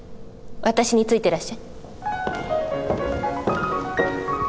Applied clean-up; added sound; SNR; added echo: none; none; none; none.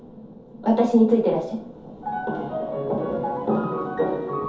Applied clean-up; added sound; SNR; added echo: none; none; none; reverberation time 0.5 s.